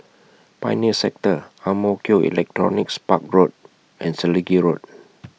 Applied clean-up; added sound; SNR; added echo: none; none; none; none.